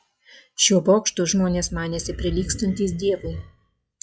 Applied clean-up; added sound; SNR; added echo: classical method log-MMSE.